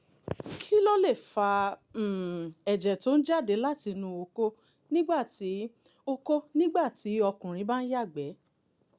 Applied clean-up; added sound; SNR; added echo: none; none; none; none.